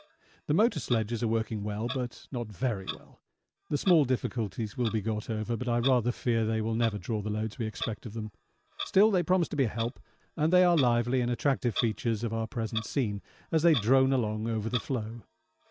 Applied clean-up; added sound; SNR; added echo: none; Clock; 16 dB; none.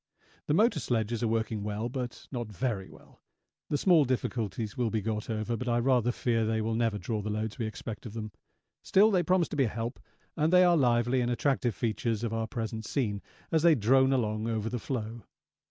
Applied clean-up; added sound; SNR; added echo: none; none; none; none.